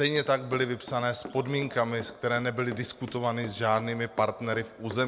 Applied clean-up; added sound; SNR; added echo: none; Run; 18 dB; none.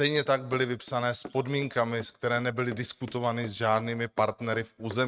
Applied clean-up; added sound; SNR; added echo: neural mask model RNNoise.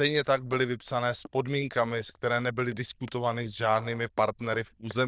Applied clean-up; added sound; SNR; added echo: neural diffusion model UNIVERSE++.